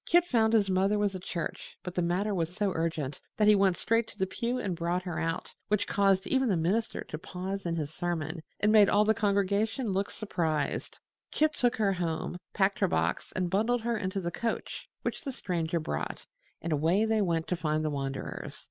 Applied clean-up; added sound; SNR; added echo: none; none; none; none.